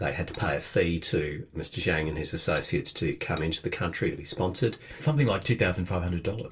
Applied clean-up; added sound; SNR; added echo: none; Cutlery, silverware; 19 dB; reverberation time 0.2 s.